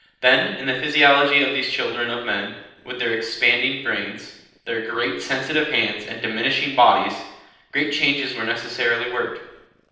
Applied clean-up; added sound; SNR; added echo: neural separator model SepFormer DNS4.